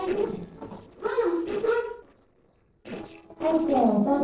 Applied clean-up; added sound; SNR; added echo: neural separator model SepFormer DNS4.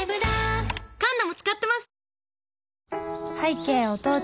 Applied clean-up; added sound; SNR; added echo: none; none; none; none.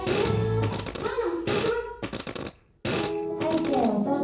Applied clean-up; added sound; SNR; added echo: none; Fart; 6 dB; reverberation time 0.9 s.